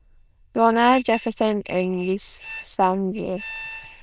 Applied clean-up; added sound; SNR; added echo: neural diffusion model UNIVERSE++.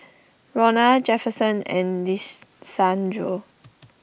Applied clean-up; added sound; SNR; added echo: none; none; none; none.